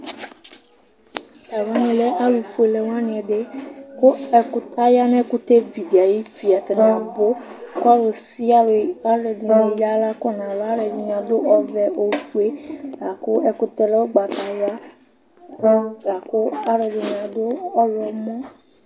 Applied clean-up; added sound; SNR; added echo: none; Brass instrument; 2 dB; none.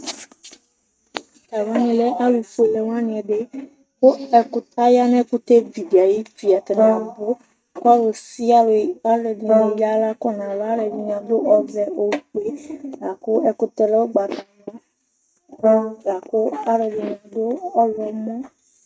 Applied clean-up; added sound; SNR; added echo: neural mask model RNNoise.